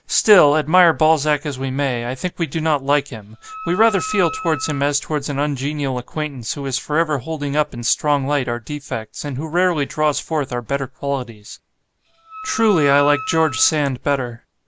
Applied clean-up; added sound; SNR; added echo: none; Wind instrument, woodwind instrument; 12 dB; none.